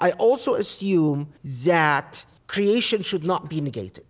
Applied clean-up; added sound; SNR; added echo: none; none; none; none.